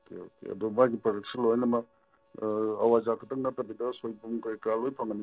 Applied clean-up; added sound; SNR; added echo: neural separator model SepFormer DNS4.